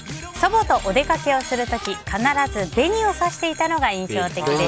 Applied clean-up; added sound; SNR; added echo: none; Bell + Camera; 18 dB; none.